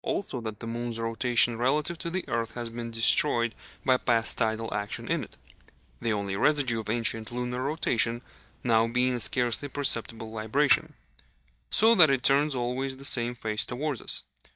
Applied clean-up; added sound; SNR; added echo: neural mask model DeepFilterNet 3.